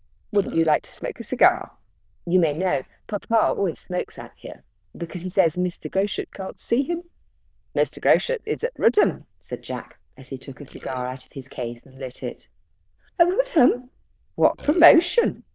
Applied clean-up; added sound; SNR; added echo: neural diffusion model UNIVERSE++.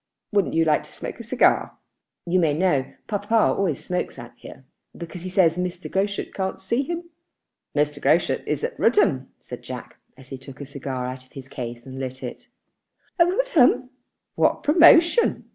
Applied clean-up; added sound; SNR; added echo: none; none; none; none.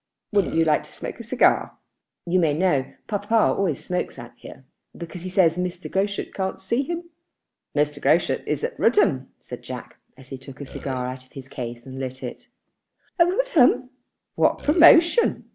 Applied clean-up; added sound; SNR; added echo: none; Burping, eructation; 14 dB; none.